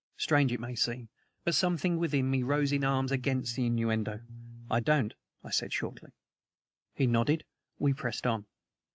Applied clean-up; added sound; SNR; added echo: neural mask model RNNoise.